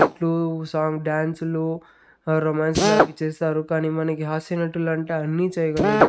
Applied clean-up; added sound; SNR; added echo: neural mask model RNNoise.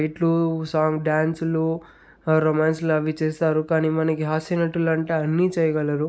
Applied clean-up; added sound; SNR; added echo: none; none; none; none.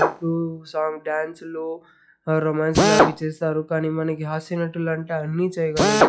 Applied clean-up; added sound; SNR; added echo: classical method log-MMSE.